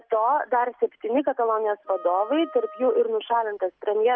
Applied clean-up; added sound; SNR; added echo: none; Wind instrument, woodwind instrument; 20 dB; none.